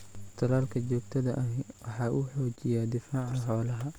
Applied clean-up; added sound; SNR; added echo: none; none; none; none.